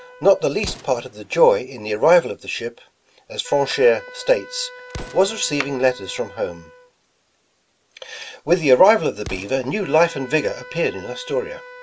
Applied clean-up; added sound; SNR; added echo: none; Explosion + Wind instrument, woodwind instrument; 19 dB; none.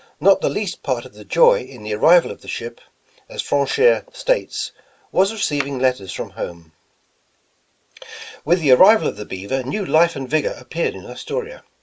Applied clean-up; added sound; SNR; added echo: none; none; none; none.